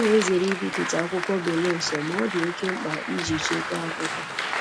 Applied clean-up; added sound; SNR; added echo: none; Applause; 4 dB; none.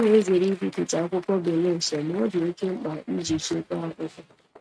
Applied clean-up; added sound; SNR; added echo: neural mask model RNNoise.